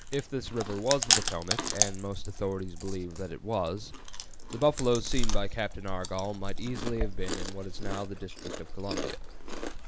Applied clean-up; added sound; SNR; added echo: none; Chewing, mastication; -2 dB; none.